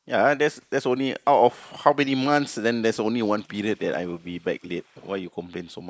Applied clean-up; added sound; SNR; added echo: neural mask model Resemble Enhance denoiser.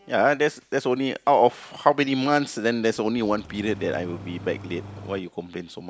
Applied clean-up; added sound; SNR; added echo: none; Engine starting; 17 dB; none.